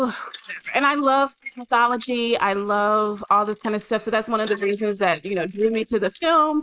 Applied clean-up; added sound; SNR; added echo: neural mask model Resemble Enhance denoiser.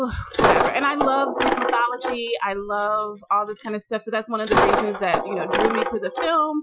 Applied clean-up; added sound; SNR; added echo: classical method Wiener filter.